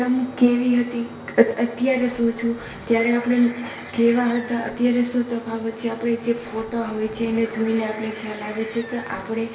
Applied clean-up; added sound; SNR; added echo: none; Livestock, farm animals, working animals; 18 dB; reverberation time 0.7 s.